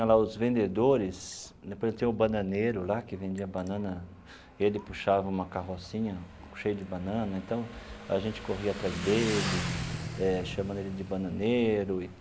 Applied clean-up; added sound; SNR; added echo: none; Motorcycle; 11 dB; none.